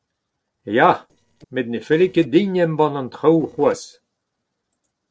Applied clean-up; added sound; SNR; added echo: neural separator model SepFormer DNS4.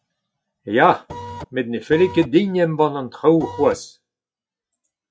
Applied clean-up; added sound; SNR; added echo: classical method log-MMSE.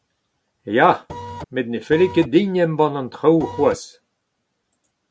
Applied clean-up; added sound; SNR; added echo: none; Printer; 11 dB; none.